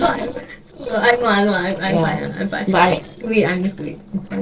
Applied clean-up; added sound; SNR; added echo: neural separator model SepFormer DNS4.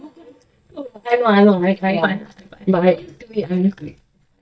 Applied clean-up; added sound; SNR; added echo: neural mask model DeepFilterNet 3.